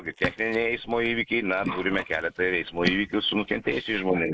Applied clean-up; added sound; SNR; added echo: neural mask model Resemble Enhance denoiser.